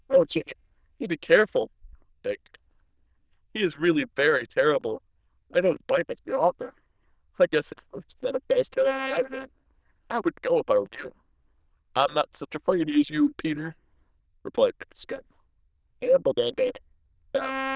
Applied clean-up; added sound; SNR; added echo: neural diffusion model UNIVERSE++.